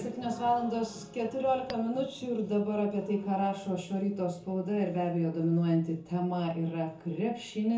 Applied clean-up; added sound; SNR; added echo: none; Tap / Glass; 16 dB; reverberation time 0.5 s.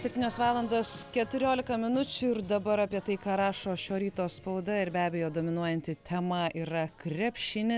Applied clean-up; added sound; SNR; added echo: none; none; none; none.